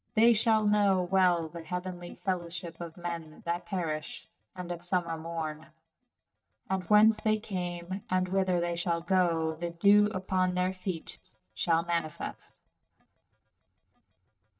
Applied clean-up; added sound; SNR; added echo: neural mask model DeepFilterNet 3.